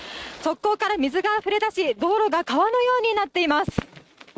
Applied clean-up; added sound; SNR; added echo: neural mask model RNNoise.